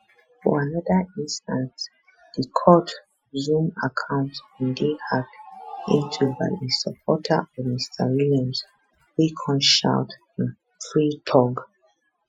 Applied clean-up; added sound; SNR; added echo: classical method Wiener filter.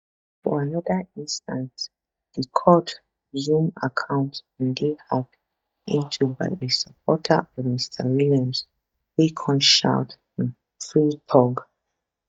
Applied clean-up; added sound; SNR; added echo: neural mask model DeepFilterNet 3.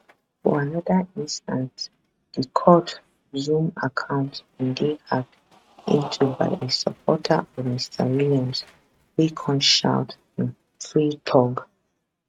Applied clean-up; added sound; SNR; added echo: neural mask model RNNoise.